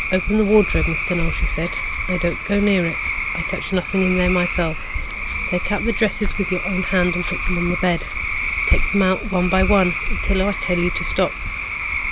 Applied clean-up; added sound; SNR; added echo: none; Cricket / Frog; 0 dB; none.